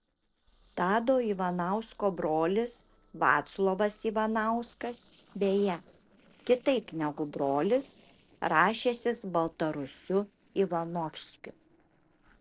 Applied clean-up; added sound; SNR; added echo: neural separator model SepFormer DNS4.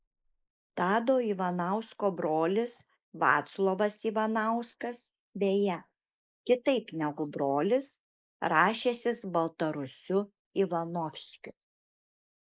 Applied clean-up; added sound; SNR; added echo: neural mask model Resemble Enhance denoiser.